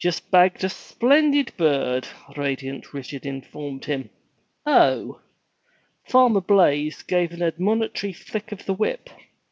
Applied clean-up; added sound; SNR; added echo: none; none; none; none.